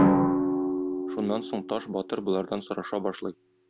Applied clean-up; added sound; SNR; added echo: none; Drum; -4 dB; none.